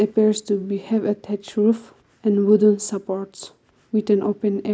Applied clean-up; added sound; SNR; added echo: none; none; none; none.